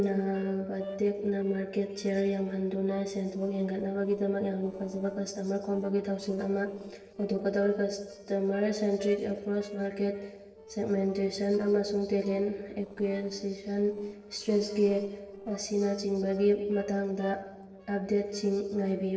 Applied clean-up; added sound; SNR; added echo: neural separator model SepFormer DNS4.